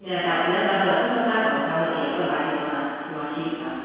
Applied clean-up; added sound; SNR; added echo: none; none; none; reverberation time 2.0 s.